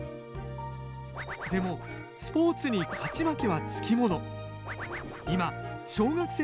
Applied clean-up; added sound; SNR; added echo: none; Scratching (performance technique); 13 dB; none.